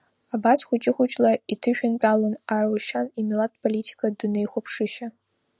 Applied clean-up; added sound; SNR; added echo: none; none; none; none.